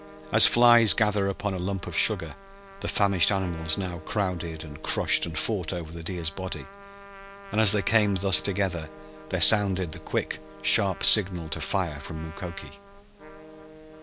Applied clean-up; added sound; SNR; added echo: none; Trumpet + Wind instrument, woodwind instrument; 20 dB; none.